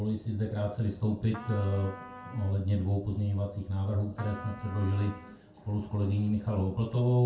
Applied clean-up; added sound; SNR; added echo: none; Trumpet; 18 dB; reverberation time 0.3 s.